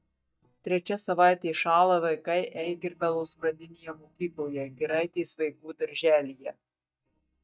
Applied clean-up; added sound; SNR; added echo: neural mask model DeepFilterNet 3.